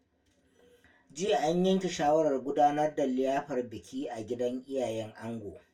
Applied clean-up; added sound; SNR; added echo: none; none; none; reverberation time 0.1 s.